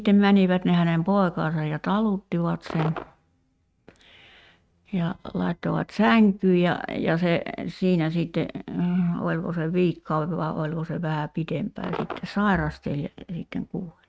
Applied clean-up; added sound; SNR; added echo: neural mask model RNNoise.